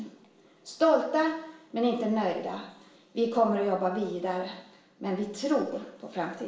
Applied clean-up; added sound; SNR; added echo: none; none; none; reverberation time 0.7 s.